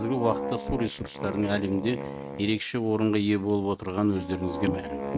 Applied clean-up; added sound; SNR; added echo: neural mask model RNNoise.